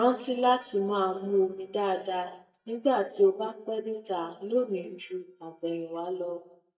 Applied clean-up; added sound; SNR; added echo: neural mask model DeepFilterNet 3.